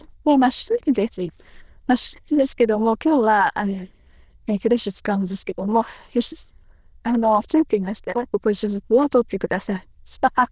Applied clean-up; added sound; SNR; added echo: neural diffusion model UNIVERSE++.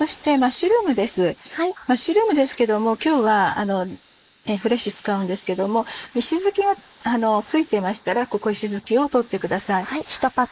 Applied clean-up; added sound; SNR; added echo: neural mask model Resemble Enhance denoiser.